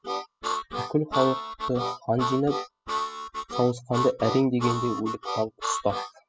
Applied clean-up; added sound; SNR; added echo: classical method spectral subtraction.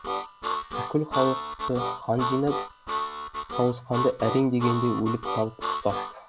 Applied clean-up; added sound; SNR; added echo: none; Harmonica; 4 dB; none.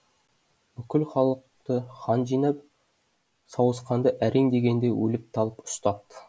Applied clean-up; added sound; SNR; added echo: none; none; none; none.